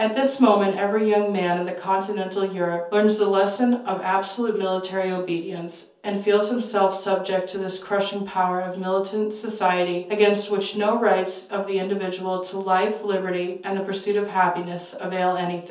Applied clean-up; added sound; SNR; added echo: none; none; none; reverberation time 0.5 s.